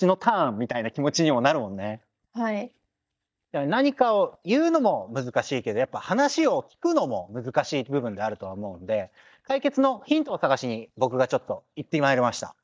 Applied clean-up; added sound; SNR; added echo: neural mask model DeepFilterNet 3.